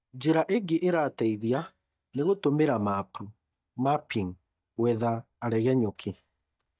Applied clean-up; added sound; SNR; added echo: neural mask model DeepFilterNet 3.